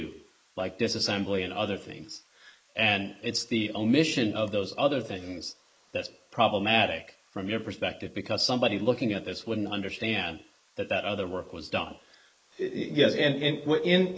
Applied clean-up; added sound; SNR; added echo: neural mask model Resemble Enhance denoiser.